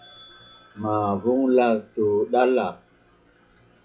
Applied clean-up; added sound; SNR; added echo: classical method log-MMSE.